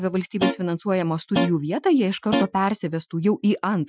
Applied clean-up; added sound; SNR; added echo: classical method Wiener filter.